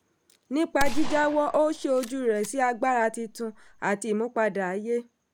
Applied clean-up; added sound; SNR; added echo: none; Gunshot, gunfire; 4 dB; none.